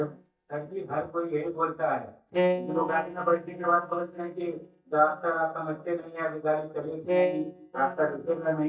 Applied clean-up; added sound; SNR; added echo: neural mask model DeepFilterNet 3.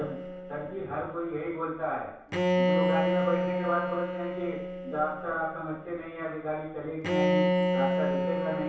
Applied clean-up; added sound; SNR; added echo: none; Bowed string instrument; -3 dB; reverberation time 0.7 s.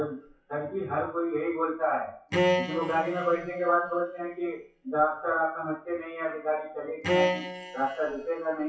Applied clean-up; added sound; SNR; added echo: classical method WPE with log-MMSE.